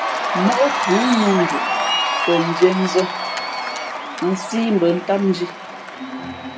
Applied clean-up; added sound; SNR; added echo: none; Cheering; 3 dB; reverberation time 0.7 s.